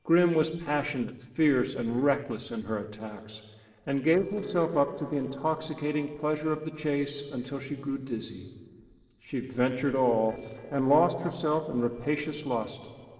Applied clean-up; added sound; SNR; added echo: neural separator model SepFormer DNS4.